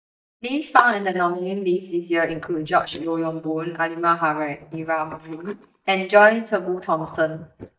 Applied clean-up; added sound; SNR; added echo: neural mask model DeepFilterNet 3.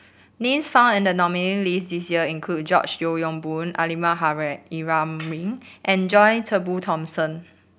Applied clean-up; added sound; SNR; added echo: none; none; none; none.